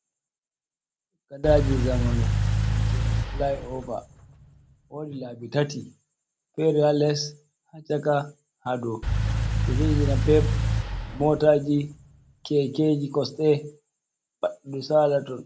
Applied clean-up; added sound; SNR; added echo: none; Engine / Car; -1 dB; none.